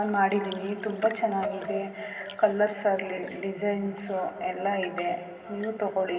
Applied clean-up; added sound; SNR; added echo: none; Tap / Fill (with liquid) / Trickle, dribble / Chirp, tweet / Engine; 20 dB; reverberation time 2.1 s.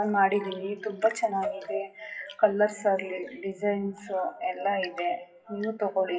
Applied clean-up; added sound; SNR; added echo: classical method WPE with log-MMSE.